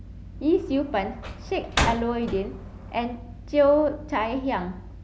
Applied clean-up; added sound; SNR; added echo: none; Slam; 7 dB; none.